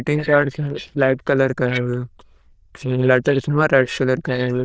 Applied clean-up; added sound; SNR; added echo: neural diffusion model UNIVERSE++.